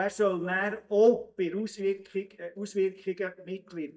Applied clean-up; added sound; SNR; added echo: neural mask model DeepFilterNet 3.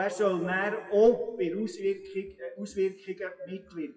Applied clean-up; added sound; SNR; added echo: classical method WPE with log-MMSE.